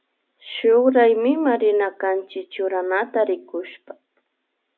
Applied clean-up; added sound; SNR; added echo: none; none; none; none.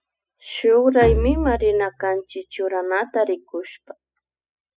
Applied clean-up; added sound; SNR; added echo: classical method spectral subtraction.